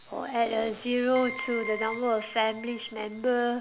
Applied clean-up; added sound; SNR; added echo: none; Keyboard (musical); 12 dB; none.